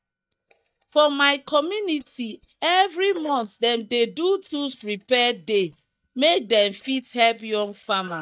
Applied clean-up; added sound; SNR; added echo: neural mask model DeepFilterNet 3.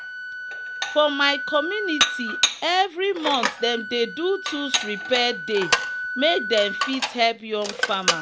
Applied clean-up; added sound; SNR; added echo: none; Wind instrument, woodwind instrument + Dishes, pots, and pans; 3 dB; none.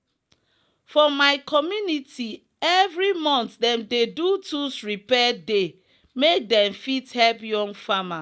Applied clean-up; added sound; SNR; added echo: none; none; none; none.